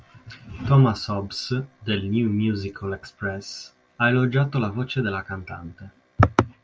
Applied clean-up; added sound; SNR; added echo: none; none; none; none.